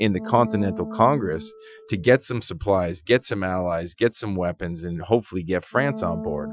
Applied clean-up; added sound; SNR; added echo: classical method Wiener filter.